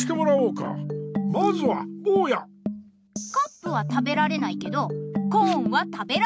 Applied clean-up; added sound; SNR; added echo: none; none; none; none.